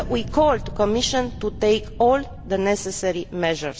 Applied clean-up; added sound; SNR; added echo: none; Fire; 12 dB; none.